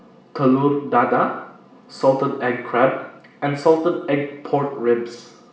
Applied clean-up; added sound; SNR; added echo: none; none; none; reverberation time 0.7 s.